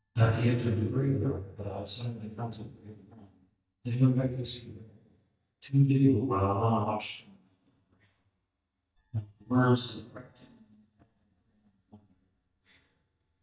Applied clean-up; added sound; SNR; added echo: neural mask model DeepFilterNet 3.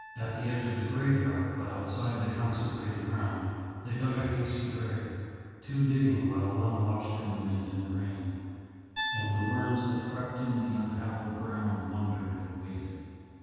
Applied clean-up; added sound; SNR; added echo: none; Piano; 15 dB; reverberation time 2.1 s.